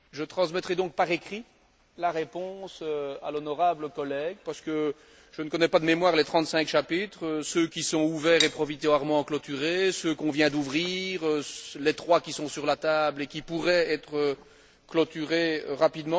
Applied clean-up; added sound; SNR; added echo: none; Cutlery, silverware; 5 dB; none.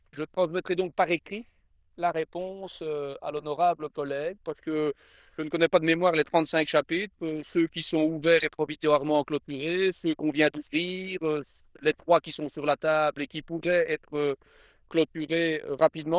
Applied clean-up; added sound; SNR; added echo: neural diffusion model UNIVERSE++.